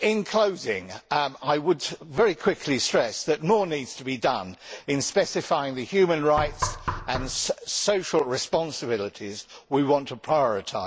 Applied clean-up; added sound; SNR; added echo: none; Knock; 6 dB; none.